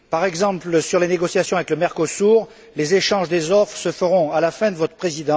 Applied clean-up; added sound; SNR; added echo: none; none; none; none.